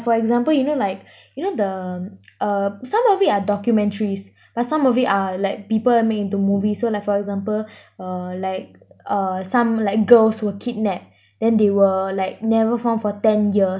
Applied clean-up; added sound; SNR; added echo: none; none; none; none.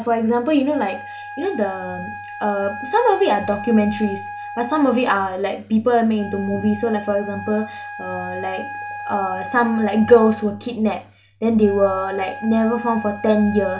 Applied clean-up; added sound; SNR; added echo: none; Wind instrument, woodwind instrument; 13 dB; reverberation time 0.2 s.